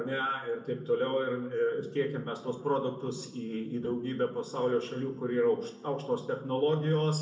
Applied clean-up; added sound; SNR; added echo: none; none; none; reverberation time 0.7 s.